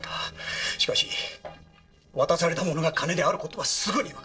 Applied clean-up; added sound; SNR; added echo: neural separator model SepFormer DNS4.